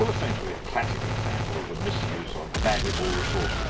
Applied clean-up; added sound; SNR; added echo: none; Gunshot, gunfire; -3 dB; reverberation time 0.2 s.